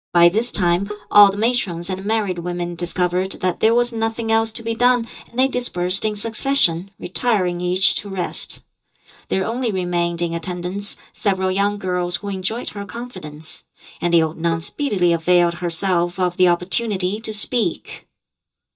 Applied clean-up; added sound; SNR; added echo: neural mask model DeepFilterNet 3.